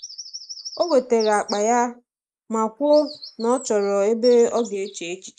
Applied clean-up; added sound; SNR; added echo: neural mask model Resemble Enhance denoiser.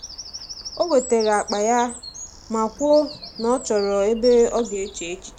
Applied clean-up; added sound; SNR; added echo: none; Bird vocalization, bird call, bird song; 15 dB; none.